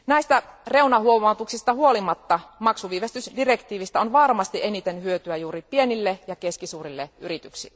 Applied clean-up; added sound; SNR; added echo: none; none; none; none.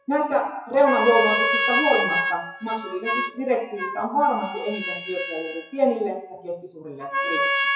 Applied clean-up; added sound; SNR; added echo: classical method WPE with log-MMSE.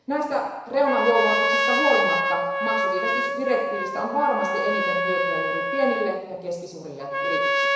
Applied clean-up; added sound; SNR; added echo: none; Trumpet; -1 dB; reverberation time 1.0 s.